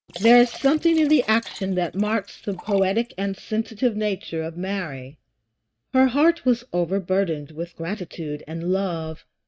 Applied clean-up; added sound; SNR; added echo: neural mask model RNNoise.